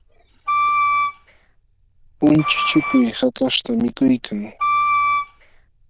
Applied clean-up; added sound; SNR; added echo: neural diffusion model UNIVERSE++.